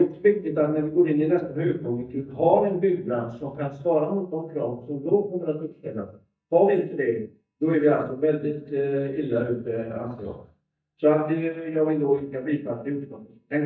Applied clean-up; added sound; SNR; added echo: neural mask model DeepFilterNet 3.